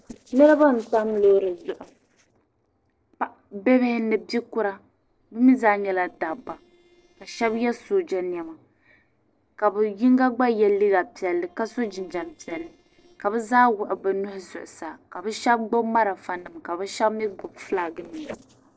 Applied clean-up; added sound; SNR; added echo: neural separator model SepFormer DNS4.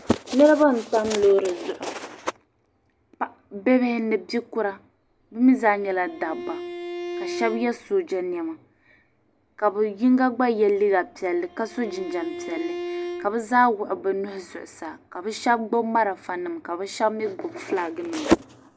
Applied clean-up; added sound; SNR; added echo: none; Bowed string instrument; 10 dB; none.